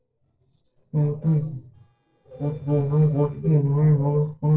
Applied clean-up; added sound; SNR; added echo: neural separator model SepFormer DNS4.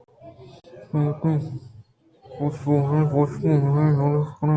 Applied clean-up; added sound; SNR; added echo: none; none; none; none.